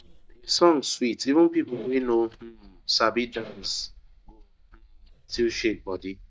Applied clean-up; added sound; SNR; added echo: neural mask model DeepFilterNet 3.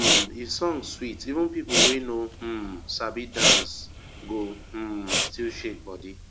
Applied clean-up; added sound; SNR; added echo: none; Respiratory sounds; -4 dB; none.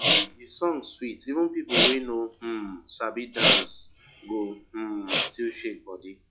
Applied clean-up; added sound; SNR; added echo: classical method log-MMSE.